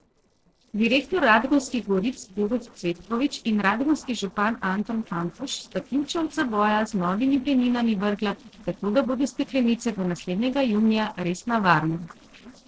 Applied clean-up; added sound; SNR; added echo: neural separator model SepFormer DNS4.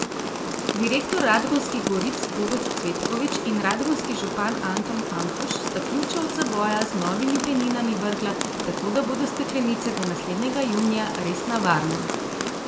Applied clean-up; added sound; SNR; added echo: none; Rain; 2 dB; reverberation time 0.6 s.